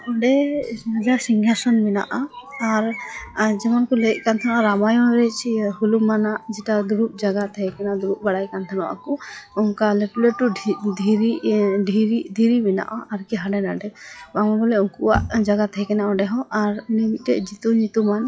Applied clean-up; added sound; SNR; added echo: classical method log-MMSE.